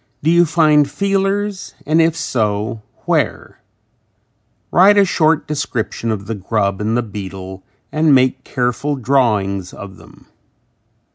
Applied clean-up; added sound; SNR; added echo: none; none; none; none.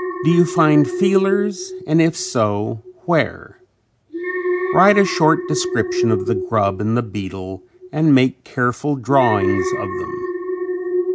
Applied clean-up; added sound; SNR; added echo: none; Alarm; 5 dB; none.